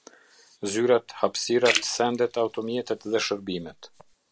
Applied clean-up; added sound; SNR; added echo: none; Splash, splatter; 9 dB; none.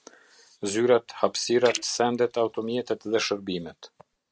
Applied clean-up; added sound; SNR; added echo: neural mask model RNNoise.